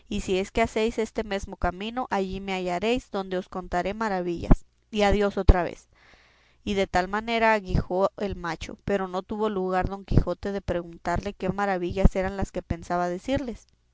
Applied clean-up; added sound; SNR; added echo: none; none; none; none.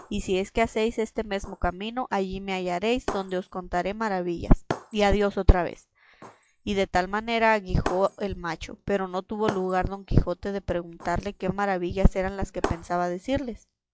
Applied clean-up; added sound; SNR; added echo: classical method log-MMSE.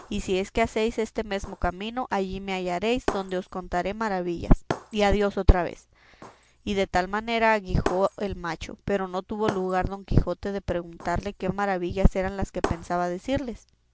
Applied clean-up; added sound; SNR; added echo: none; Shatter; 14 dB; none.